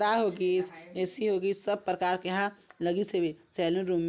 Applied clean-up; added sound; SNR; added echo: none; none; none; none.